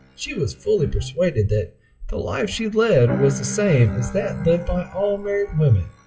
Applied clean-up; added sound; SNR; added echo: classical method WPE with log-MMSE.